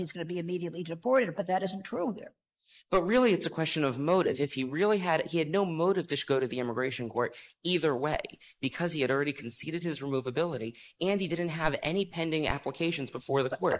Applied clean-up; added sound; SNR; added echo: neural mask model Resemble Enhance denoiser.